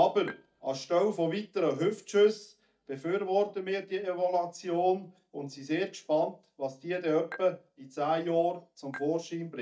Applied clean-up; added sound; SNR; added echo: neural mask model DeepFilterNet 3.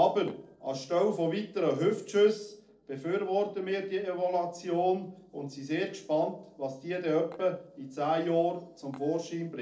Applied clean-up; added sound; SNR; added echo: neural separator model SepFormer DNS4.